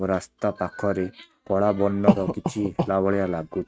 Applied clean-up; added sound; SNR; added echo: neural mask model RNNoise.